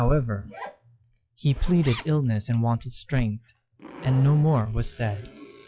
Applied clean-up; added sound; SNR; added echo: classical method log-MMSE.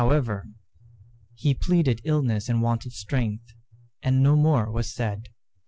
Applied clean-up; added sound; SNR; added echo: none; none; none; none.